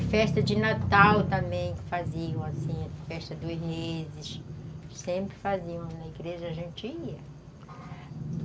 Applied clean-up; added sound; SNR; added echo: none; none; none; none.